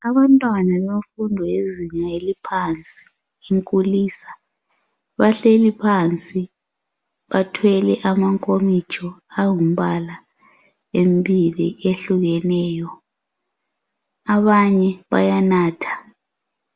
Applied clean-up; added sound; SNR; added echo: none; none; none; none.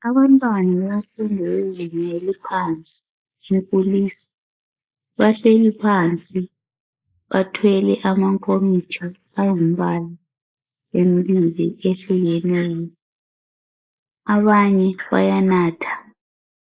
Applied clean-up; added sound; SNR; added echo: neural mask model Resemble Enhance denoiser.